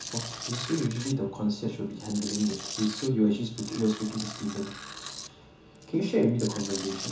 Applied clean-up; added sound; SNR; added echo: none; Tools; 11 dB; reverberation time 0.7 s.